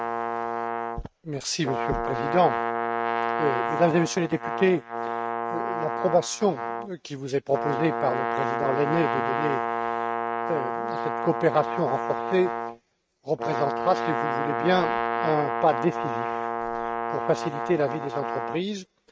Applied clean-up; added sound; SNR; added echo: neural mask model RNNoise.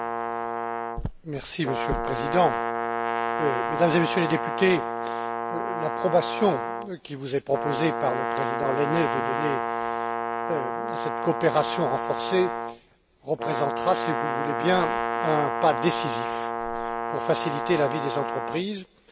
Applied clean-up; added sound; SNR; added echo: none; Brass instrument; 1 dB; none.